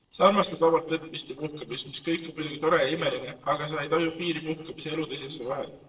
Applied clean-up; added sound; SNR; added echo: neural separator model SepFormer DNS4.